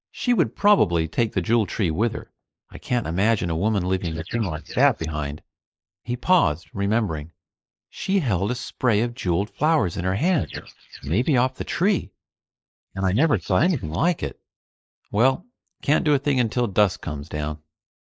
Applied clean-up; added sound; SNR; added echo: neural mask model Resemble Enhance denoiser.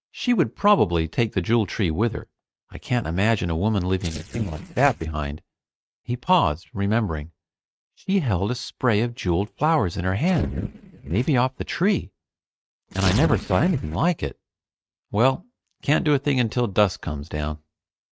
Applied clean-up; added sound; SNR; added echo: neural mask model RNNoise.